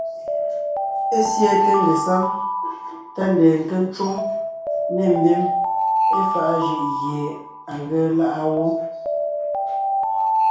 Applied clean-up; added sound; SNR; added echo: none; Alarm; 0 dB; reverberation time 0.6 s.